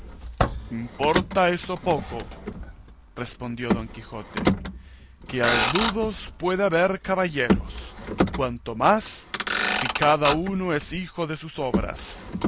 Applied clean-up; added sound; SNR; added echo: none; Motor vehicle (road); 2 dB; none.